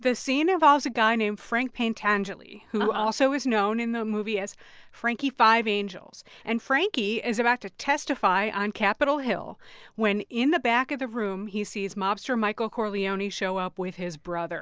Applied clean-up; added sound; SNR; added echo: none; none; none; none.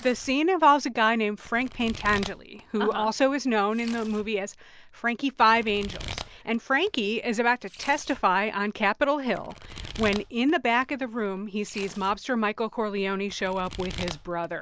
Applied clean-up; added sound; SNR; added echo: none; Domestic sounds, home sounds; 17 dB; none.